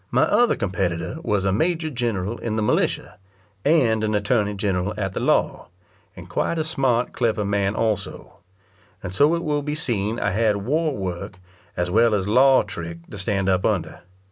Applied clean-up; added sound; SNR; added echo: none; none; none; none.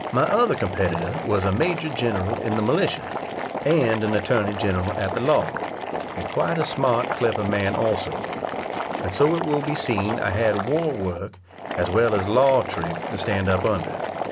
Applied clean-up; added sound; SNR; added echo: none; Boiling; 6 dB; none.